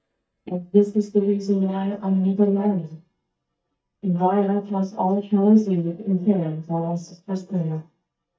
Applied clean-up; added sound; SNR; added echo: neural mask model DeepFilterNet 3.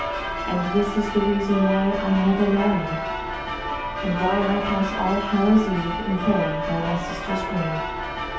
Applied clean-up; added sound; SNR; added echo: none; Church bell; 4 dB; reverberation time 0.6 s.